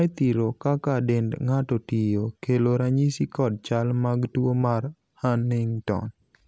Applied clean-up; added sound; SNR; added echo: none; none; none; none.